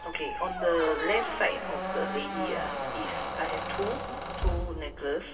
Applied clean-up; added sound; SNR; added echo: none; Squeak; 1 dB; reverberation time 2.2 s.